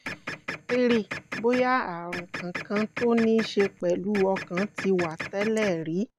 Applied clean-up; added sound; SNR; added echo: none; Printer; 10 dB; none.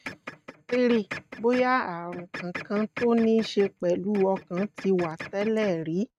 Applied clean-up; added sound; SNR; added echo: neural mask model RNNoise.